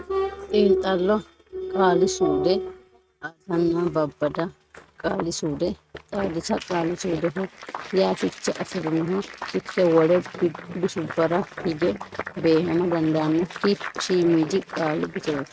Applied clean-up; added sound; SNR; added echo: neural mask model RNNoise.